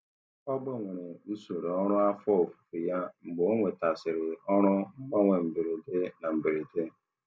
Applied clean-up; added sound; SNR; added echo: none; none; none; none.